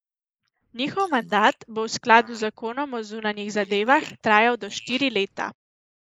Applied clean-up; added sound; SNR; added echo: neural mask model Resemble Enhance denoiser.